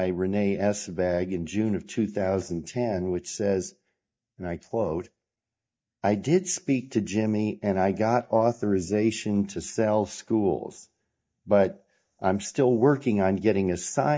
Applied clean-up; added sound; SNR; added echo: neural mask model DeepFilterNet 3.